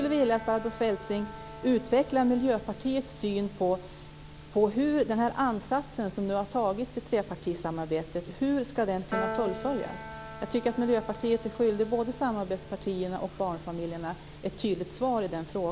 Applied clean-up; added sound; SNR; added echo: none; Piano; 15 dB; none.